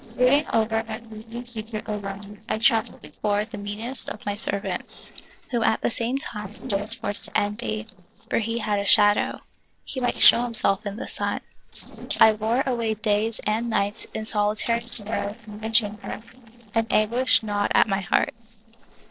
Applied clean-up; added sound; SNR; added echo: neural separator model SepFormer DNS4.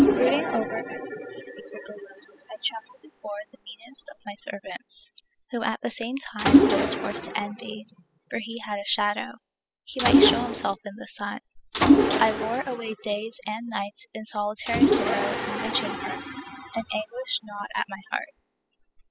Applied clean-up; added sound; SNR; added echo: classical method spectral subtraction.